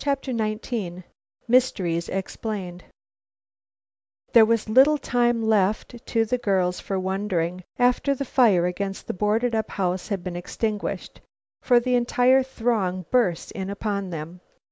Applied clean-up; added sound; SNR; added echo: none; none; none; none.